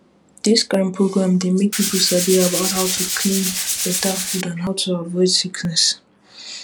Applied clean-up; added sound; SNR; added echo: none; Tools; 3 dB; none.